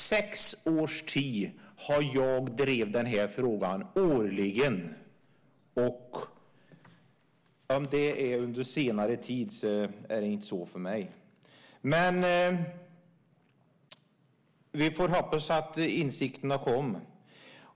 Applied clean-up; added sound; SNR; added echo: none; none; none; none.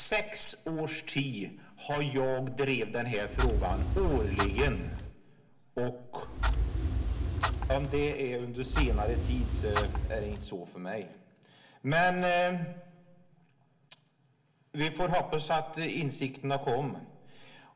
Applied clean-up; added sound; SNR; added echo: none; Clock; -2 dB; reverberation time 1.0 s.